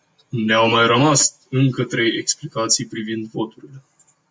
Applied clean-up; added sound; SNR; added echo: none; none; none; none.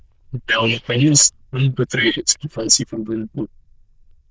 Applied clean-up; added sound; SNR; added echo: neural diffusion model UNIVERSE++.